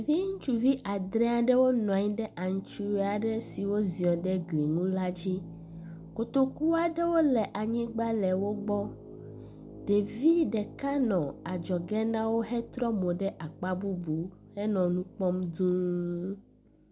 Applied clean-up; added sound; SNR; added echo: none; none; none; none.